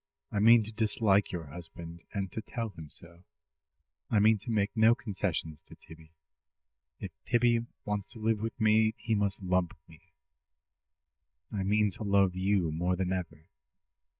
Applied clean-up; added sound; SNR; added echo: neural mask model DeepFilterNet 3.